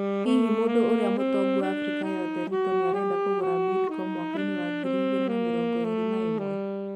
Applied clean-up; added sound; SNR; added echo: none; Wind instrument, woodwind instrument; -4 dB; none.